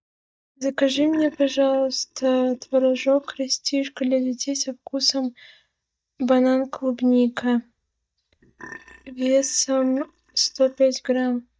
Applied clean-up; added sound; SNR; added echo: neural mask model DeepFilterNet 3.